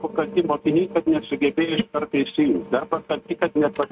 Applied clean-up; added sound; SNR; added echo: neural mask model RNNoise.